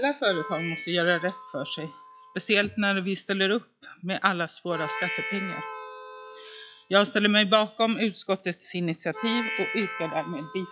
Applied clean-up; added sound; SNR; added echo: classical method log-MMSE.